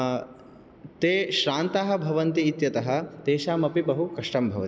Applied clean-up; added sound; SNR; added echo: none; none; none; none.